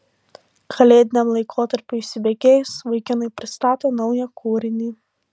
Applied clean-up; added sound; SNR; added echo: none; none; none; none.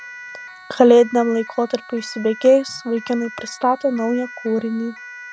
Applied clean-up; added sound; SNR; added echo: none; Siren; 18 dB; none.